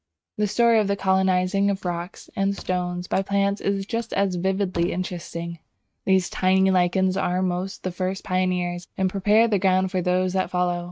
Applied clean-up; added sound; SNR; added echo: neural mask model RNNoise.